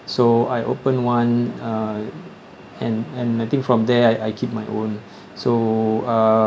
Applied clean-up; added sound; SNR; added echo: none; none; none; none.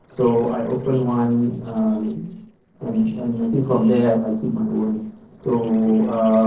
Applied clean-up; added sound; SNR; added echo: neural separator model SepFormer DNS4.